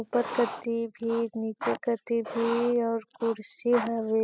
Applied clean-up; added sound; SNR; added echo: classical method spectral subtraction.